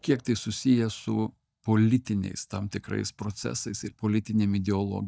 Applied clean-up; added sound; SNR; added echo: neural mask model DeepFilterNet 3.